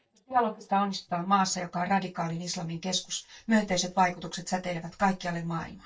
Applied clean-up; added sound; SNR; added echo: neural mask model DeepFilterNet 3.